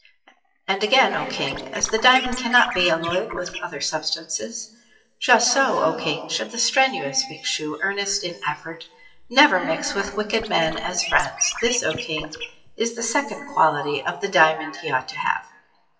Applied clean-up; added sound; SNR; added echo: classical method WPE with log-MMSE.